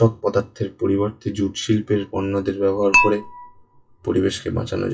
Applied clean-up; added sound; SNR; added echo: classical method WPE with log-MMSE.